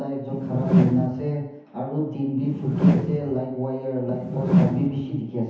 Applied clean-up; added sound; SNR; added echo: none; Whoosh, swoosh, swish; -3 dB; reverberation time 1.0 s.